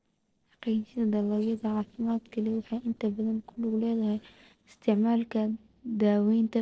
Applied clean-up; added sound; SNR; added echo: neural separator model SepFormer DNS4.